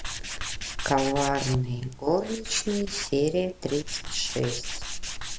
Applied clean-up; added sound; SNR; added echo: none; Tools; 6 dB; none.